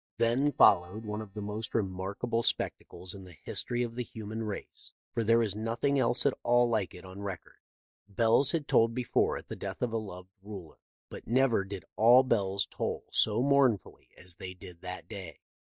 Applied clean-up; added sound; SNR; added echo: neural mask model DeepFilterNet 3.